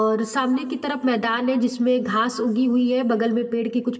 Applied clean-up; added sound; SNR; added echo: none; none; none; reverberation time 1.9 s.